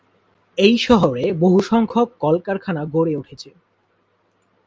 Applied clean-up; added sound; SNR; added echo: none; none; none; none.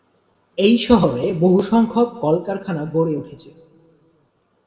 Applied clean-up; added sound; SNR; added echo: none; none; none; reverberation time 1.6 s.